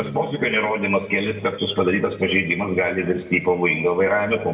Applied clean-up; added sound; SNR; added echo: none; Drum; 20 dB; reverberation time 1.2 s.